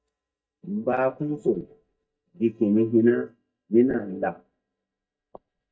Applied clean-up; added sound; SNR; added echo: neural mask model DeepFilterNet 3.